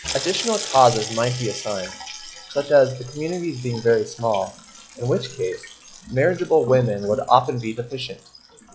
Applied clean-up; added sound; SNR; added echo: classical method log-MMSE.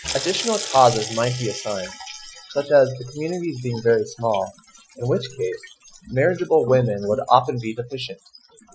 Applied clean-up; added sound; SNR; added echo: classical method Wiener filter.